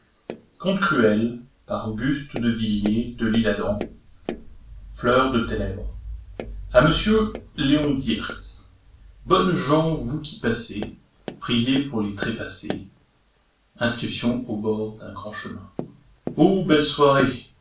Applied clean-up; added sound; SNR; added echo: none; Tap; 16 dB; reverberation time 0.3 s.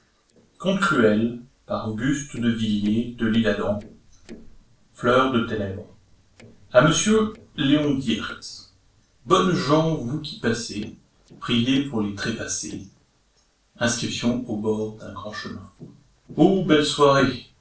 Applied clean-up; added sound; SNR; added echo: neural separator model SepFormer DNS4.